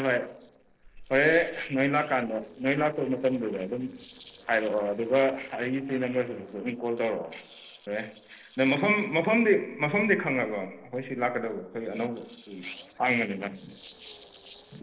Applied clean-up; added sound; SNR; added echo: neural separator model SepFormer DNS4.